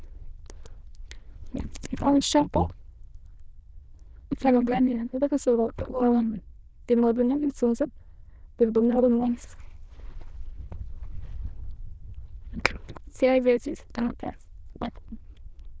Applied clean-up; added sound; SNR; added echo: neural diffusion model UNIVERSE++.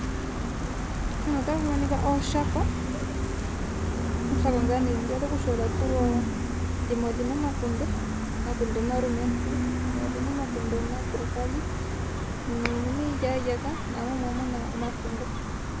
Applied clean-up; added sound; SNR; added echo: none; Gull, seagull; -3 dB; none.